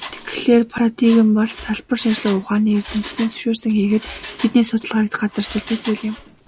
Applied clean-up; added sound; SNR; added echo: none; Mechanisms; 18 dB; none.